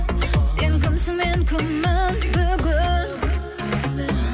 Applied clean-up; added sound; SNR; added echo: none; none; none; none.